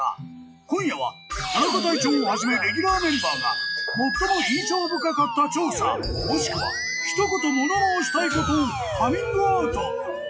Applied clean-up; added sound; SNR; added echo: classical method log-MMSE.